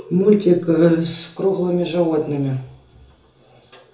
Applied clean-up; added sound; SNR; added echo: none; none; none; reverberation time 0.6 s.